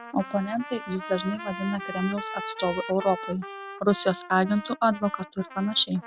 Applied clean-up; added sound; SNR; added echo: none; Trumpet; 12 dB; none.